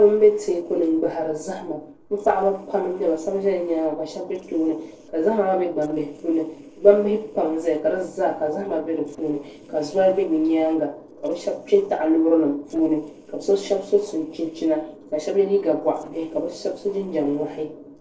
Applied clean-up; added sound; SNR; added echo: neural separator model SepFormer DNS4.